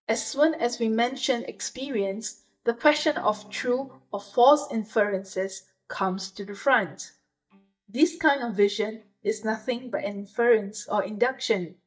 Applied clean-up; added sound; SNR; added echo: neural mask model DeepFilterNet 3.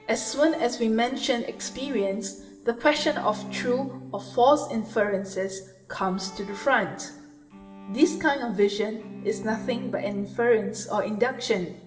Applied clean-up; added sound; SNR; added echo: none; Bowed string instrument; 15 dB; reverberation time 0.9 s.